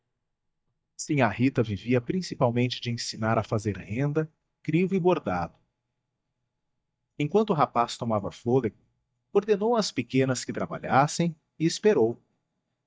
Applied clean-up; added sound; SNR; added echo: neural mask model DeepFilterNet 3.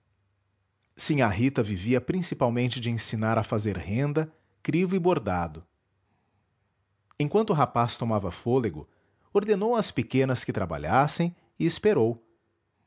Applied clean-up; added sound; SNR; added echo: none; none; none; none.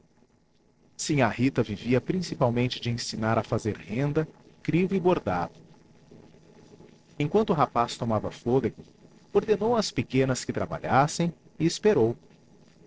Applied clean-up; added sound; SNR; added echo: neural separator model SepFormer DNS4.